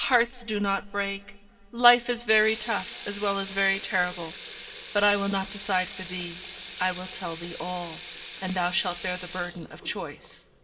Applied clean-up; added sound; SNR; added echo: none; Sink (filling or washing) / Water tap, faucet; 14 dB; reverberation time 3.0 s.